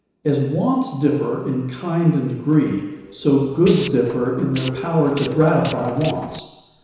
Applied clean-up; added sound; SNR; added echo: none; Tools; 11 dB; reverberation time 1.0 s.